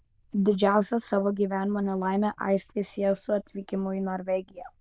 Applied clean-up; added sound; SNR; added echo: neural diffusion model UNIVERSE++.